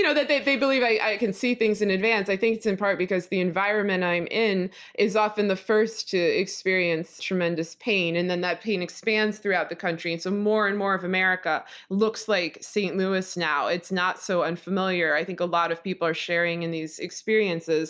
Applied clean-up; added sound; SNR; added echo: none; none; none; none.